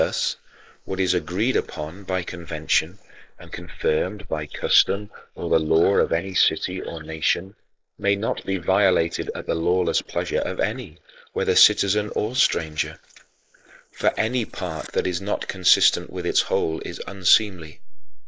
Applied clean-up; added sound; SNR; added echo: neural mask model Resemble Enhance denoiser.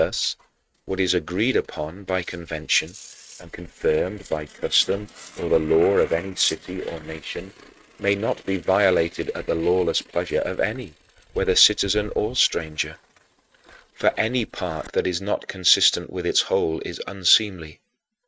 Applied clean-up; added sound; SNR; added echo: neural mask model RNNoise.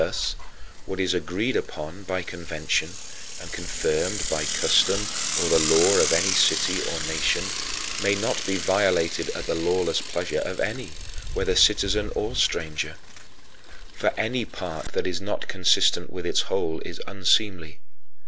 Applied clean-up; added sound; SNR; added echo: none; Mechanisms / Bicycle; 0 dB; none.